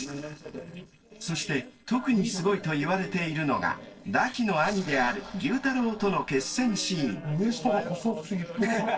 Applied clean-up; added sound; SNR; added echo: neural separator model SepFormer DNS4.